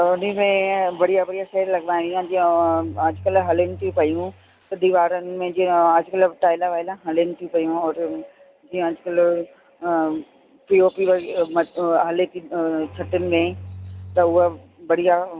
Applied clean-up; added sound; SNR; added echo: none; Bowed string instrument; 16 dB; none.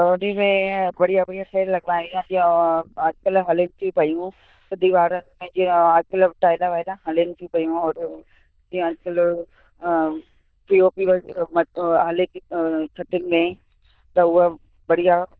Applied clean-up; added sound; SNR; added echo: neural diffusion model UNIVERSE++.